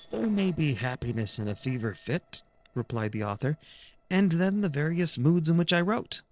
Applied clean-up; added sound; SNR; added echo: neural separator model SepFormer DNS4.